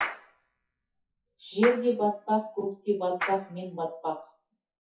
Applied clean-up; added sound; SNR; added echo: classical method WPE with log-MMSE.